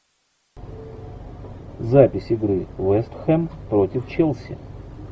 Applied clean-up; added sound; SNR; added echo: none; none; none; none.